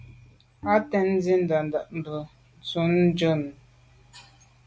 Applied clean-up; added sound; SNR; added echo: none; Bowed string instrument; 16 dB; none.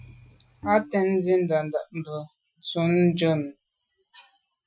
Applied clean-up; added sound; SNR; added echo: classical method Wiener filter.